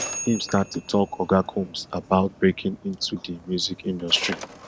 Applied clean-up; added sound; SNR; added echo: none; Mechanisms; 12 dB; none.